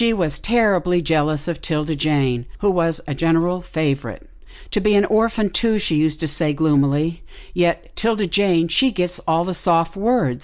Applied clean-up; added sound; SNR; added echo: none; none; none; none.